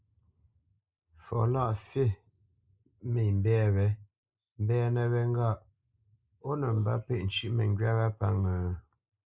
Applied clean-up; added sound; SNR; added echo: neural mask model Resemble Enhance denoiser.